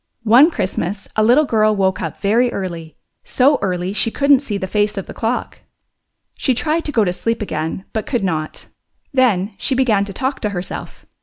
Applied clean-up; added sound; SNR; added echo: none; none; none; none.